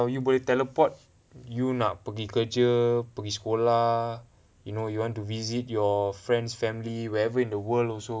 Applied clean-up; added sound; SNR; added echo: none; none; none; none.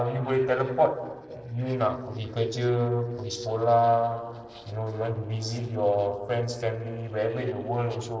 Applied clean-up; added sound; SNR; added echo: neural separator model SepFormer DNS4.